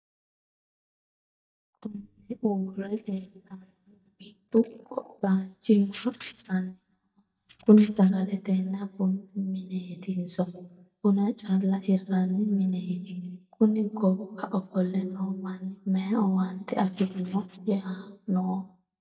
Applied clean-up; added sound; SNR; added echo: neural mask model DeepFilterNet 3.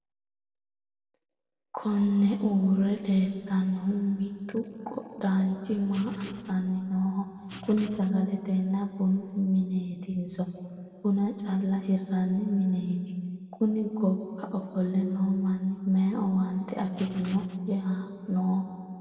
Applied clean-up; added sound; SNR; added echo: none; Writing; 16 dB; reverberation time 2.1 s.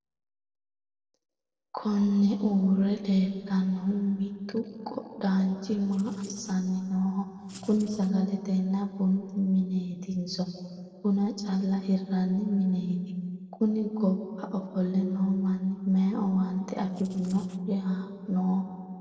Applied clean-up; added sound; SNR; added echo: neural separator model SepFormer DNS4.